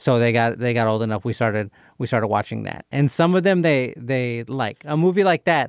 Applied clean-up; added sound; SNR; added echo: none; none; none; none.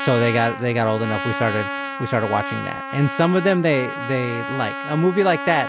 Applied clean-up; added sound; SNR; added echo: none; Trumpet; 8 dB; none.